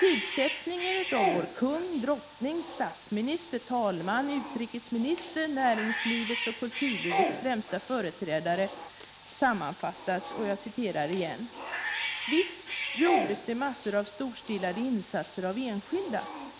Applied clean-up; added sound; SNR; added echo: none; Bathtub (filling or washing) / Cat; 5 dB; none.